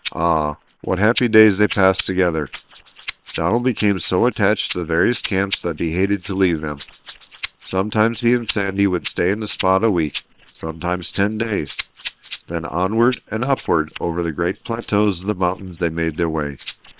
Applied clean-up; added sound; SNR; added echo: neural separator model SepFormer WHAM!.